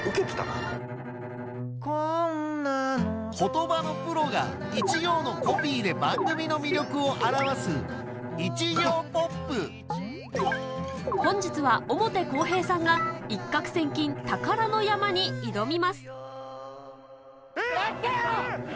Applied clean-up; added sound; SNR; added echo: none; Bowed string instrument; 10 dB; none.